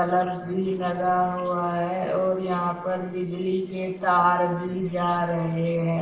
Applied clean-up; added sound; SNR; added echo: neural separator model SepFormer DNS4.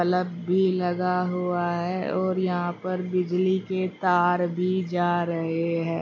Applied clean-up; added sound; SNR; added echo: none; none; none; none.